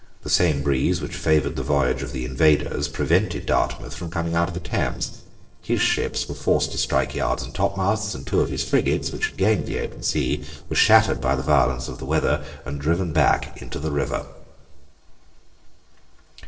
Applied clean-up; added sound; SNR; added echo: neural separator model SepFormer DNS4.